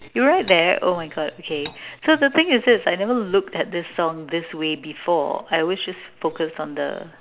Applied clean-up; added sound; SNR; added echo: none; Cutlery, silverware; 18 dB; none.